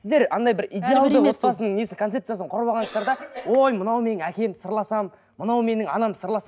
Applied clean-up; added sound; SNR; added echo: none; none; none; none.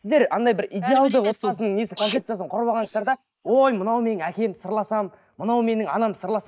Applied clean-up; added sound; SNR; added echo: neural mask model Resemble Enhance denoiser.